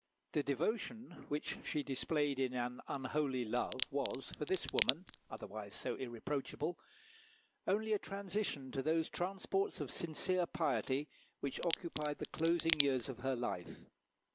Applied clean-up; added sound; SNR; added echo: none; Crack; -3 dB; none.